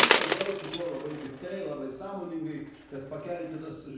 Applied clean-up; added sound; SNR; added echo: none; Coin (dropping); -3 dB; reverberation time 0.9 s.